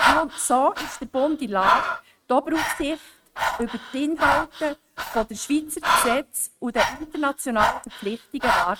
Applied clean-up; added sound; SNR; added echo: neural mask model RNNoise.